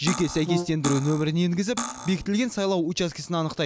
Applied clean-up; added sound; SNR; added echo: none; Cutlery, silverware + Brass instrument; 7 dB; none.